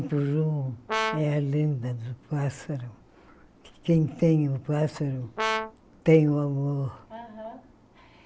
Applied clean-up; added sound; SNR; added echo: none; Brass instrument; 5 dB; none.